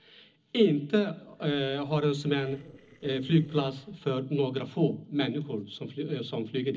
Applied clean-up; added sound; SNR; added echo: neural separator model SepFormer DNS4.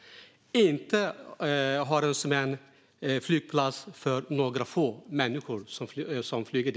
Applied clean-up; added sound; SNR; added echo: none; none; none; none.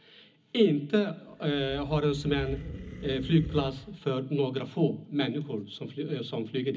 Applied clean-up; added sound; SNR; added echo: none; Animal; 11 dB; reverberation time 0.4 s.